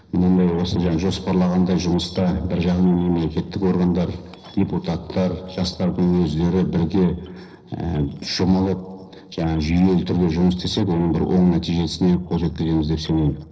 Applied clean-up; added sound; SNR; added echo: neural separator model SepFormer DNS4.